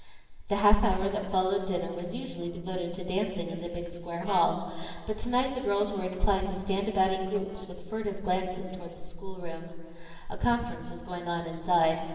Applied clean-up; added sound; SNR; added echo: neural separator model SepFormer DNS4.